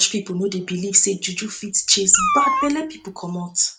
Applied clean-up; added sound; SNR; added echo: none; Meow; 2 dB; none.